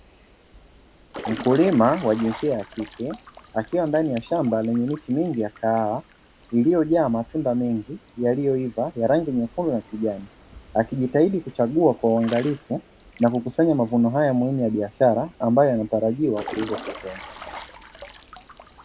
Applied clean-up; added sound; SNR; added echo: none; Drip / Trickle, dribble / Water / Splash, splatter; 18 dB; none.